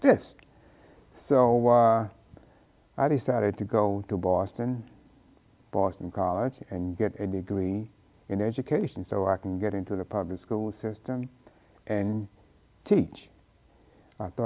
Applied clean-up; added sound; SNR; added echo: none; none; none; none.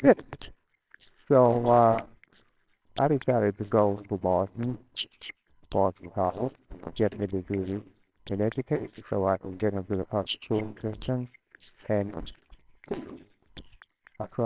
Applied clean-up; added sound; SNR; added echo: neural separator model SepFormer WHAMR!.